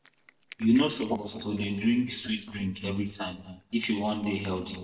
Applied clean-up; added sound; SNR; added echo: neural mask model DeepFilterNet 3.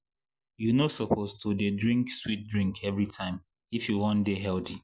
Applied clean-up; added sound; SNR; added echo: none; none; none; none.